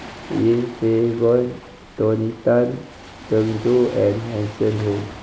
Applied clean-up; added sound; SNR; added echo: none; Waves, surf; 17 dB; none.